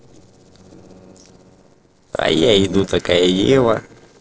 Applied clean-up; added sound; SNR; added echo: neural separator model SepFormer DNS4.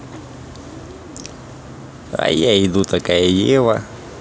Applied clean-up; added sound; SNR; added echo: none; none; none; none.